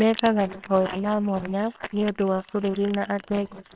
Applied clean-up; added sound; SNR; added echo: neural separator model SepFormer WHAMR!.